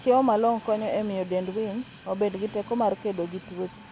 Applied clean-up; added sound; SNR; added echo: none; Train; 19 dB; none.